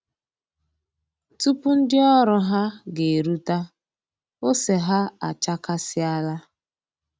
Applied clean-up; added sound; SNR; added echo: none; none; none; none.